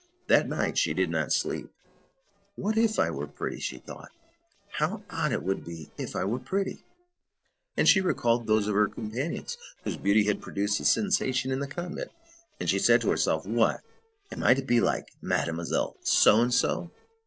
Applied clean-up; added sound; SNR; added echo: neural separator model SepFormer DNS4.